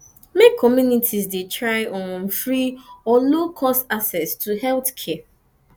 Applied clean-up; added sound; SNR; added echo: none; none; none; none.